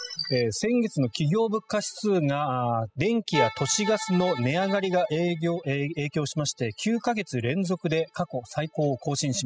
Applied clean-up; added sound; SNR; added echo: classical method spectral subtraction.